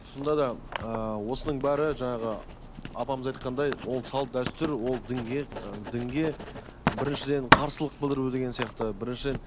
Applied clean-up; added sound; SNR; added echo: none; Writing; 3 dB; none.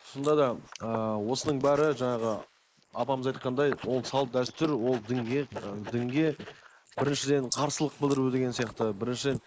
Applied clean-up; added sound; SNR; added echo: neural mask model Resemble Enhance denoiser.